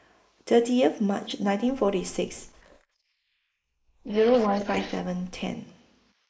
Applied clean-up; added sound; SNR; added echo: neural mask model Resemble Enhance denoiser.